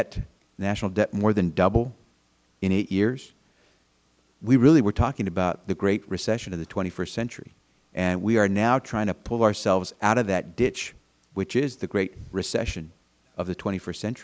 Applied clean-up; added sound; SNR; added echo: none; none; none; none.